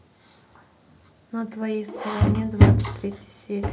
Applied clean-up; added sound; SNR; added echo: none; none; none; none.